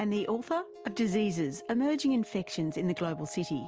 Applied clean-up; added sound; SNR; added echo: none; none; none; none.